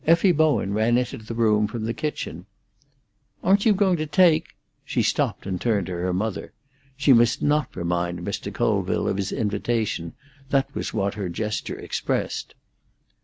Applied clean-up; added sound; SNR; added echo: none; none; none; none.